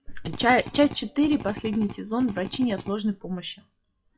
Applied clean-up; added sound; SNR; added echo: classical method WPE with log-MMSE.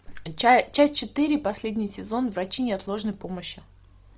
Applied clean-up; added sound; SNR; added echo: none; none; none; none.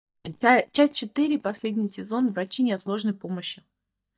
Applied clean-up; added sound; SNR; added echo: neural mask model DeepFilterNet 3.